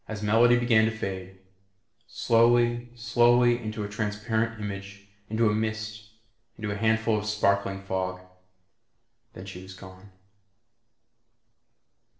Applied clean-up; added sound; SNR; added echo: neural separator model SepFormer DNS4.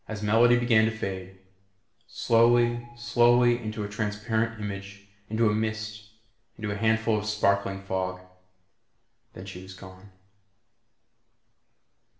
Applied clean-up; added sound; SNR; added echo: none; Alarm; 18 dB; reverberation time 0.6 s.